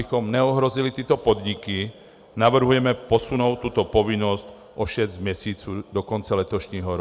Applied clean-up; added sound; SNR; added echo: none; none; none; none.